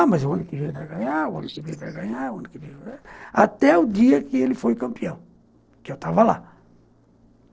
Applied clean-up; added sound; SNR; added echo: neural separator model SepFormer DNS4.